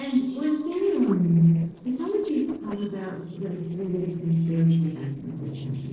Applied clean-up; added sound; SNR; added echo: neural separator model SepFormer DNS4.